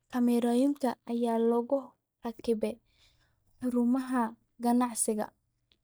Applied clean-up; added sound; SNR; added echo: neural mask model DeepFilterNet 3.